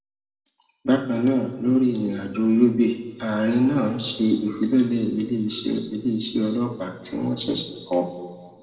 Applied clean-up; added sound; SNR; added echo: none; none; none; reverberation time 1.5 s.